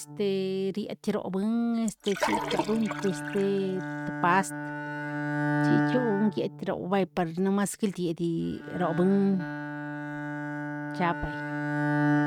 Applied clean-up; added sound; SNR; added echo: neural mask model RNNoise.